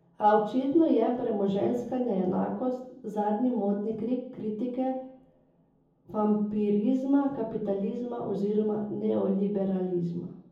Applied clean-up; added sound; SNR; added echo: none; none; none; reverberation time 0.7 s.